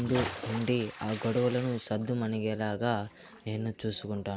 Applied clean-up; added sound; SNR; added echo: none; Bathtub (filling or washing) / Splash, splatter; 13 dB; none.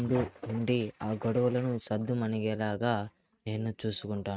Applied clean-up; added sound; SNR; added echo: neural mask model RNNoise.